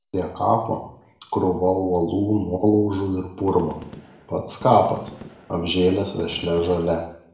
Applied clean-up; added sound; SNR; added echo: none; Gunshot, gunfire; 19 dB; reverberation time 0.6 s.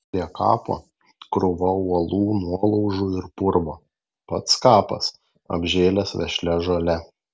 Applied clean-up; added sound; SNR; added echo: none; none; none; none.